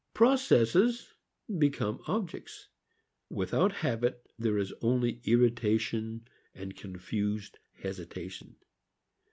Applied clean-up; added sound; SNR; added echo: none; none; none; none.